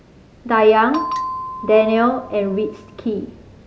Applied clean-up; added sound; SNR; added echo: none; Bell; 11 dB; none.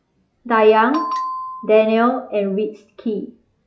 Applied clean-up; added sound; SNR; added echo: classical method log-MMSE.